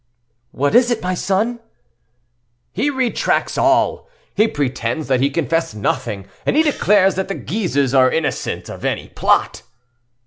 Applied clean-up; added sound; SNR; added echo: none; Gong; 19 dB; none.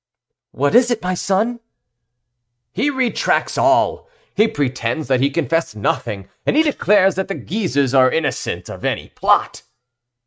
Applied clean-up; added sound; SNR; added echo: neural mask model RNNoise.